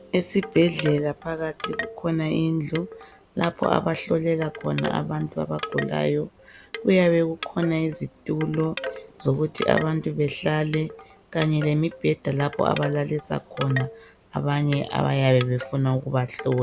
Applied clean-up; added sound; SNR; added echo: none; Wind chime / Wood; 13 dB; none.